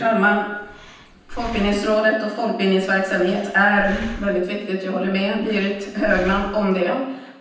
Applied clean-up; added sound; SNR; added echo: none; Breathing; 15 dB; reverberation time 0.9 s.